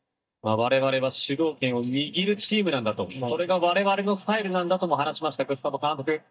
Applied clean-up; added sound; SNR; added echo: neural mask model DeepFilterNet 3.